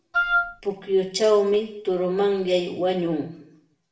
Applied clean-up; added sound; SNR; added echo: none; Wind instrument, woodwind instrument; 0 dB; reverberation time 0.6 s.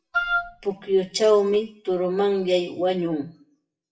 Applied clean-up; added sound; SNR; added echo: classical method WPE with log-MMSE.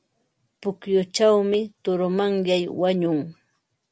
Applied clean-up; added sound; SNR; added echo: none; none; none; none.